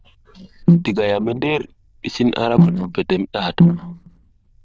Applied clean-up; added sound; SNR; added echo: neural diffusion model UNIVERSE++.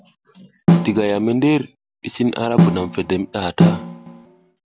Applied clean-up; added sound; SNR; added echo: none; Snare drum; -3 dB; none.